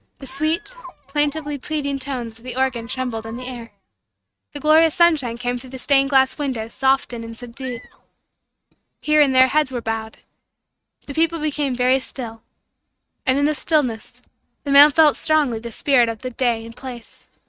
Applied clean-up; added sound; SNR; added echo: neural mask model RNNoise.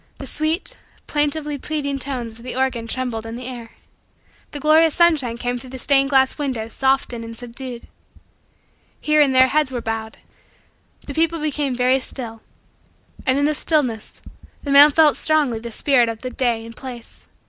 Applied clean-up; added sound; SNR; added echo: none; none; none; none.